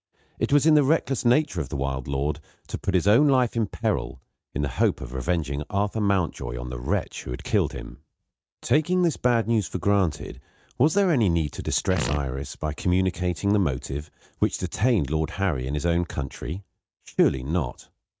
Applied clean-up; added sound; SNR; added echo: neural mask model RNNoise.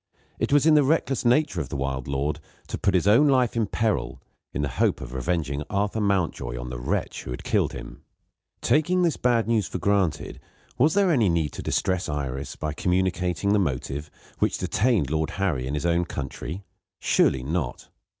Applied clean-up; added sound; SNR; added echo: none; none; none; none.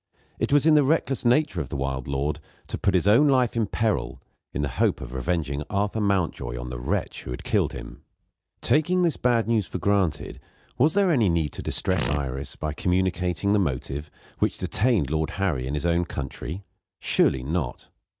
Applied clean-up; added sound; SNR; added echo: none; Fart; 6 dB; none.